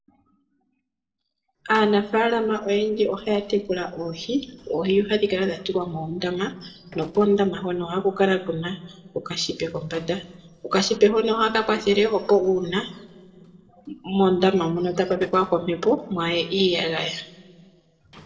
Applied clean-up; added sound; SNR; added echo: neural separator model SepFormer DNS4.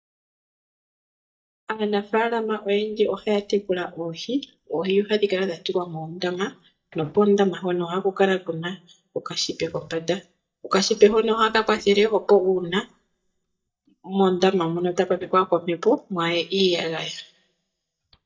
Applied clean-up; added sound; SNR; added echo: neural mask model DeepFilterNet 3.